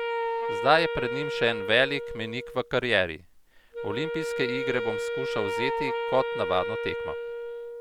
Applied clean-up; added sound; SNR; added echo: none; Wind instrument, woodwind instrument; 3 dB; none.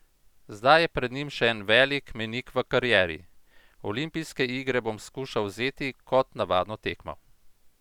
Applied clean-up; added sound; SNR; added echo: none; none; none; none.